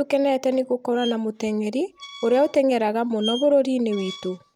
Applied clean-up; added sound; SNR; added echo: none; Squeak; 17 dB; none.